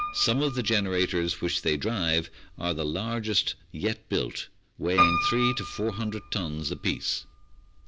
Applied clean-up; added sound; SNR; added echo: none; Piano; 6 dB; none.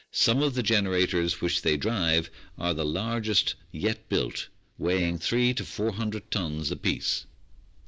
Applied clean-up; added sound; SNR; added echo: neural mask model Resemble Enhance denoiser.